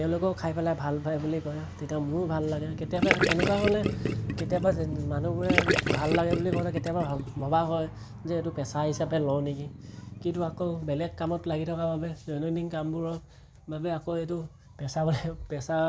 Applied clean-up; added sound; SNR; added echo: none; Gurgling / Liquid; 0 dB; none.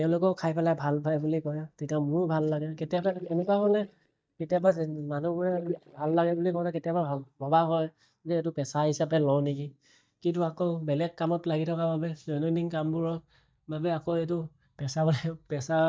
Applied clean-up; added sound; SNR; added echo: neural mask model DeepFilterNet 3.